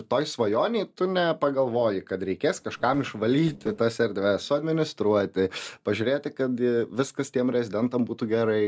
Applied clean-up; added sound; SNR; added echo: neural separator model SepFormer DNS4.